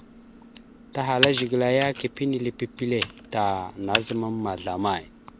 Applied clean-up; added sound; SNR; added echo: none; Computer keyboard; 8 dB; none.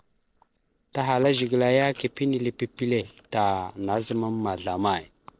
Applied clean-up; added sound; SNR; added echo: neural separator model SepFormer DNS4.